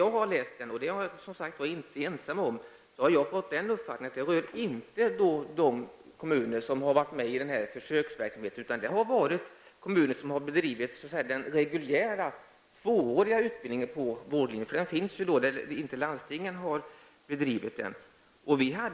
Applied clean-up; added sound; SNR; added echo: neural mask model Resemble Enhance denoiser.